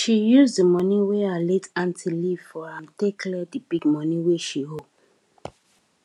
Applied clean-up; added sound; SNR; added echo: none; none; none; none.